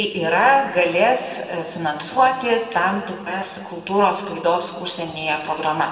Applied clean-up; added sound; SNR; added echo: none; none; none; reverberation time 1.9 s.